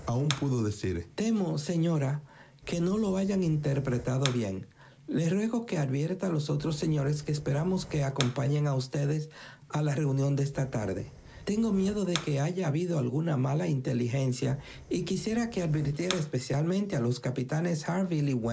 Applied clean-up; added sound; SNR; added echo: none; Fire; 17 dB; none.